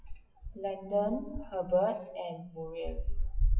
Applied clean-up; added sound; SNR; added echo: classical method WPE with log-MMSE.